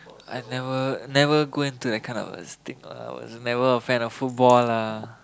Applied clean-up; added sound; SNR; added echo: none; none; none; none.